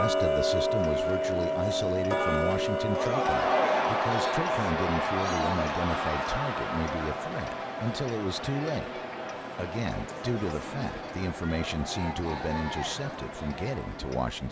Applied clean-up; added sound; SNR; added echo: none; Crowd / Cheering + Tick-tock; -3 dB; none.